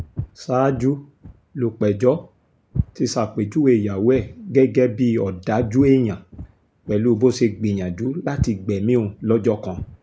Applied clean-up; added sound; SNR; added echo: none; Walk, footsteps; 14 dB; none.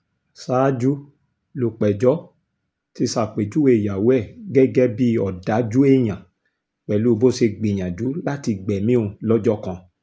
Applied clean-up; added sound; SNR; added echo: none; none; none; none.